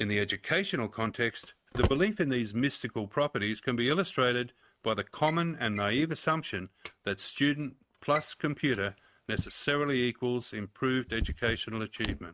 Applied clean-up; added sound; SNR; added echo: neural mask model RNNoise.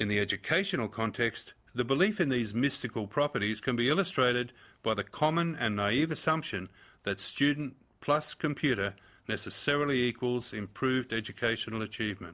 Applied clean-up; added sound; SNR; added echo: none; none; none; none.